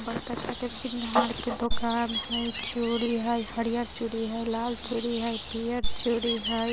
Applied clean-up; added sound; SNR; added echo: none; Gull, seagull; 3 dB; none.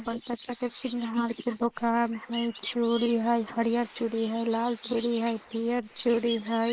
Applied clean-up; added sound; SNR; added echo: neural mask model Resemble Enhance denoiser.